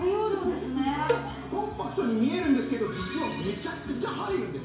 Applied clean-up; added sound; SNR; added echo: none; Cowbell; 9 dB; reverberation time 0.7 s.